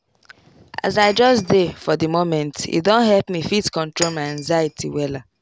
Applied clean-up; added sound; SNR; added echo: none; Shatter; 18 dB; none.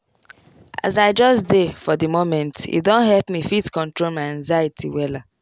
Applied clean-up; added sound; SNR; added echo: none; none; none; none.